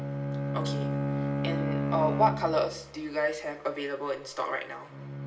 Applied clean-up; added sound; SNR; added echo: none; Bowed string instrument; 1 dB; reverberation time 1.4 s.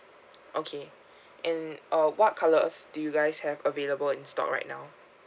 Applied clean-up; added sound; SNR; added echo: none; none; none; none.